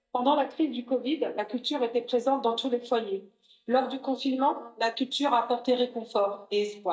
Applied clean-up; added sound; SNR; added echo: neural mask model DeepFilterNet 3.